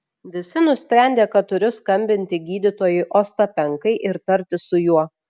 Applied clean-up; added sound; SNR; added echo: none; none; none; none.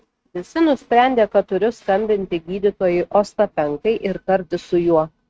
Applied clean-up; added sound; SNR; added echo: neural mask model RNNoise.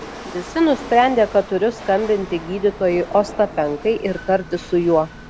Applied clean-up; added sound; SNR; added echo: none; Rattle / Chatter / Hiss / Engine / Mechanisms; 15 dB; none.